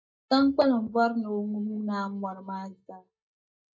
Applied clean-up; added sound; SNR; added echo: neural mask model DeepFilterNet 3.